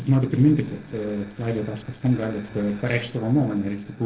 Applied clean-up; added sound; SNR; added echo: neural separator model SepFormer DNS4.